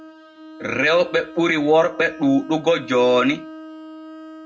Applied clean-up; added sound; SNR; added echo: none; Bowed string instrument; 17 dB; reverberation time 0.3 s.